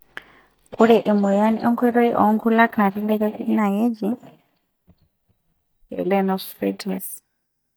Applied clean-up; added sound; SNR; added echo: neural mask model DeepFilterNet 3.